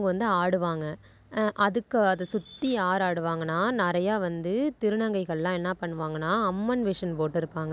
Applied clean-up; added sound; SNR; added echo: none; none; none; none.